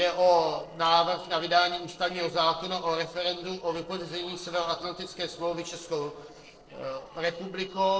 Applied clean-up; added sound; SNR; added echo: neural separator model SepFormer DNS4.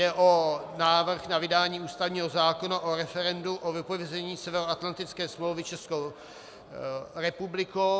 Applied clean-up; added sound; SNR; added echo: none; none; none; none.